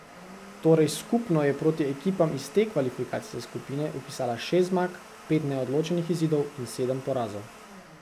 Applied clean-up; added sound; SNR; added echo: none; Domestic sounds, home sounds; 19 dB; none.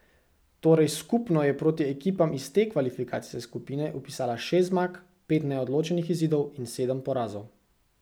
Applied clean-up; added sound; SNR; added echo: none; none; none; none.